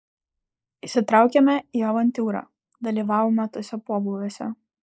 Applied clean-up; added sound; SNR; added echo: neural mask model Resemble Enhance denoiser.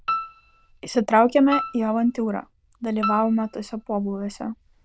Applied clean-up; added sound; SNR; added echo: neural diffusion model UNIVERSE++.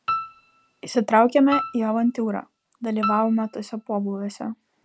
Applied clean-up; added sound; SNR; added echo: none; Piano; 9 dB; none.